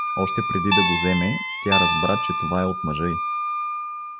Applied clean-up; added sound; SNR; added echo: none; Guitar + Wind instrument, woodwind instrument; -2 dB; none.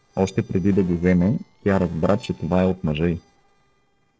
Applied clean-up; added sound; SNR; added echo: neural separator model SepFormer DNS4.